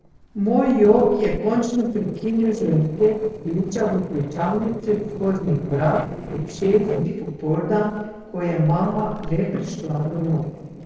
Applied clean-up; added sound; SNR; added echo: neural separator model SepFormer DNS4.